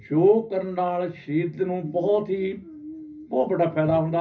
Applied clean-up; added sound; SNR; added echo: none; none; none; reverberation time 0.4 s.